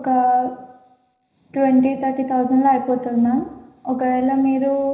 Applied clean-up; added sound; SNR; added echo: none; none; none; reverberation time 0.9 s.